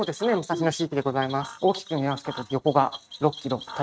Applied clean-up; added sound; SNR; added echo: neural mask model RNNoise.